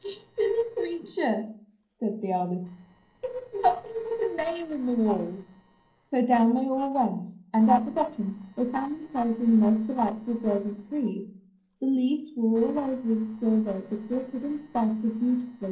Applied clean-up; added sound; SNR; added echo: neural separator model SepFormer DNS4.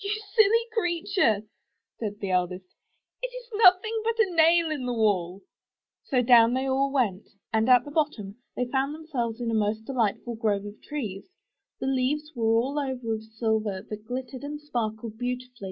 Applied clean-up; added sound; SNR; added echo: none; none; none; none.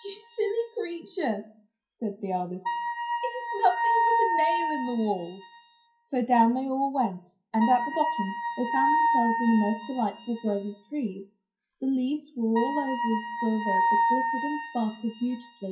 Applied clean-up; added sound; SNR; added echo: classical method WPE with log-MMSE.